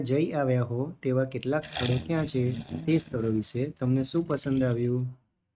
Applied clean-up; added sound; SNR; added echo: neural mask model RNNoise.